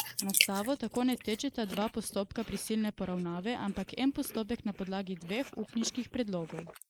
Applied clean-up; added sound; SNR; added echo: neural mask model Resemble Enhance denoiser.